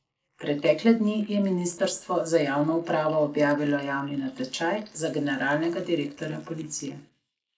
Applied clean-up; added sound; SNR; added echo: neural mask model Resemble Enhance denoiser.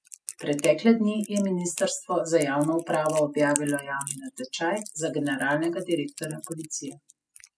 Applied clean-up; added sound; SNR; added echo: classical method spectral subtraction.